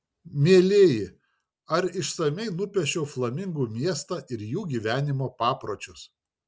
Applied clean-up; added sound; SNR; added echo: none; none; none; none.